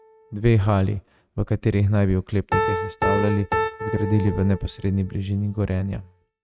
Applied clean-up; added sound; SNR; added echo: neural mask model RNNoise.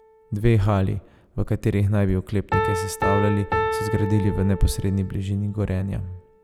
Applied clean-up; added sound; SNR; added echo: none; Piano; 7 dB; none.